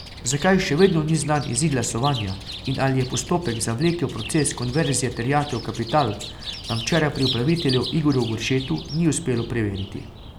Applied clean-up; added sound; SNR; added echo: none; Chirp, tweet; 12 dB; none.